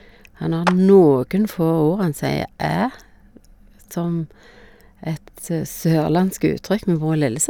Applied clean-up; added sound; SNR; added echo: none; Clapping; 11 dB; none.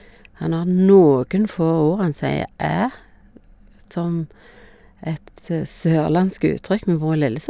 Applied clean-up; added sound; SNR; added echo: none; none; none; none.